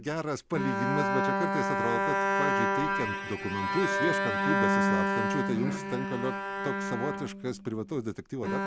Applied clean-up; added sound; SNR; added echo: none; Bowed string instrument; -4 dB; none.